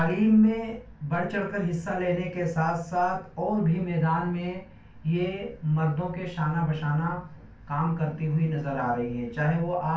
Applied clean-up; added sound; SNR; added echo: none; none; none; reverberation time 0.3 s.